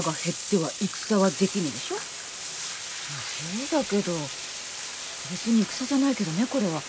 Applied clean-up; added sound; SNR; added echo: none; Bathtub (filling or washing); 7 dB; none.